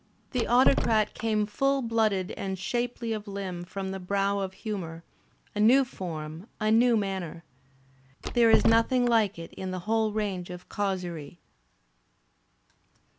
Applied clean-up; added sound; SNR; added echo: none; Door; 1 dB; none.